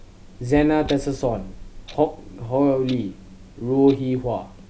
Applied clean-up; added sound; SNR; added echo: none; Clock; 16 dB; none.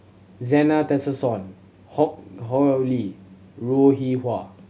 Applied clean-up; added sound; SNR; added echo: none; none; none; none.